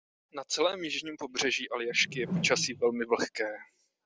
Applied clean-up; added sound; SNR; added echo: none; Whoosh, swoosh, swish; 6 dB; none.